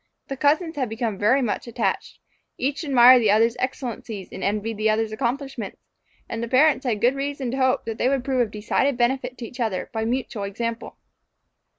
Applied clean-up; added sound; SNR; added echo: none; none; none; none.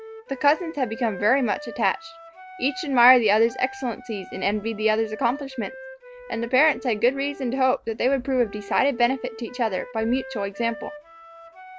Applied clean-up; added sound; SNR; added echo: none; Wind instrument, woodwind instrument; 16 dB; none.